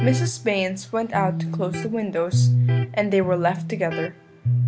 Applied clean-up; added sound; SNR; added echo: none; Electric guitar; -1 dB; none.